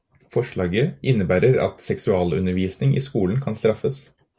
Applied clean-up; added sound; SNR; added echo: none; none; none; none.